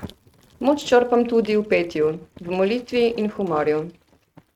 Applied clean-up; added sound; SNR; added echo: neural mask model RNNoise.